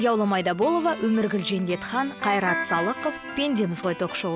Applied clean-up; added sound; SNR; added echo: none; none; none; none.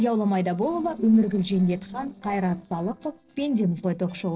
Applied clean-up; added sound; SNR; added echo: neural separator model SepFormer DNS4.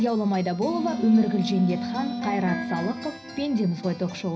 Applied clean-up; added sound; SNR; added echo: none; Wind instrument, woodwind instrument; 8 dB; reverberation time 0.5 s.